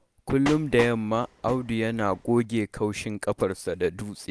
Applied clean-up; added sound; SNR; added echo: none; Train; 12 dB; none.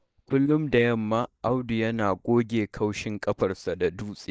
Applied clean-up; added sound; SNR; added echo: neural mask model DeepFilterNet 3.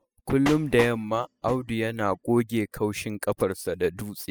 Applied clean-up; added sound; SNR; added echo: classical method spectral subtraction.